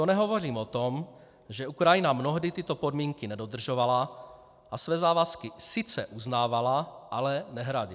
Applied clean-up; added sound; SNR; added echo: none; none; none; none.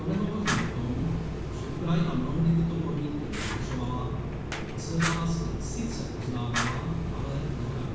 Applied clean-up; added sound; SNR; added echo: none; Fire; 2 dB; reverberation time 1.2 s.